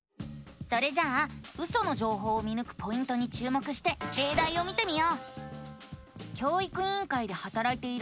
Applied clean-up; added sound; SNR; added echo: none; Gunshot, gunfire; 14 dB; none.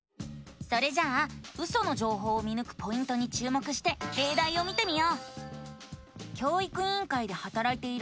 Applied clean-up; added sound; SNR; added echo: none; none; none; none.